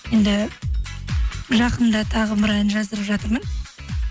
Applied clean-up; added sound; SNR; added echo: none; none; none; none.